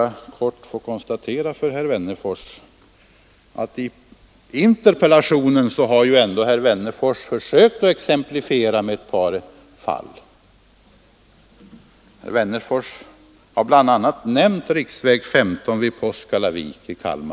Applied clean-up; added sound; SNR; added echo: none; none; none; none.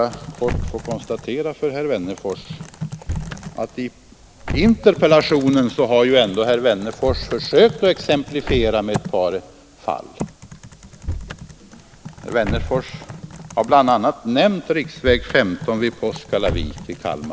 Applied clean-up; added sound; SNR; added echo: none; Slam / Car + Typing; 11 dB; none.